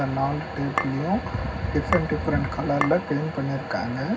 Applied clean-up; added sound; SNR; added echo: none; Chink, clink; 5 dB; reverberation time 0.4 s.